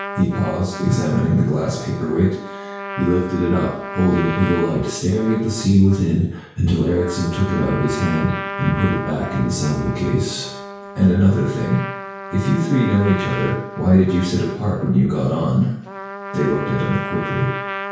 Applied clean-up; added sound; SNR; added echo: none; Trumpet; 11 dB; reverberation time 0.6 s.